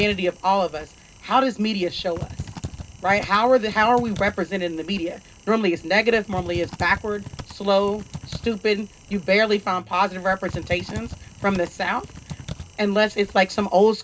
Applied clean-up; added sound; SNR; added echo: none; Typing; 15 dB; reverberation time 0.2 s.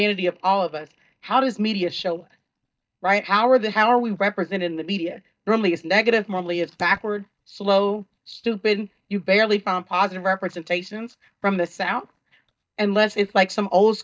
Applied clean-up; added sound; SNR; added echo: neural mask model DeepFilterNet 3.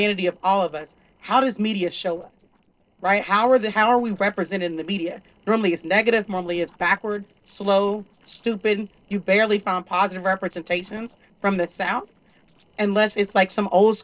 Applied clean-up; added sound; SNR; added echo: neural separator model SepFormer DNS4.